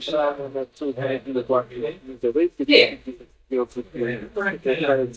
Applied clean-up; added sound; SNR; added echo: neural mask model DeepFilterNet 3.